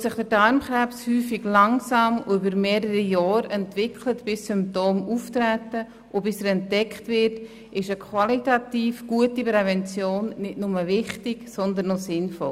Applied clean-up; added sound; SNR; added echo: none; none; none; none.